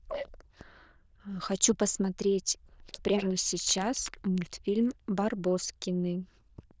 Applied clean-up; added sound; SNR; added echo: neural diffusion model UNIVERSE++.